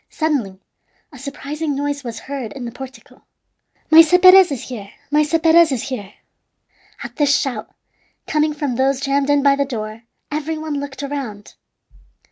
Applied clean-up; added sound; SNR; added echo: none; none; none; none.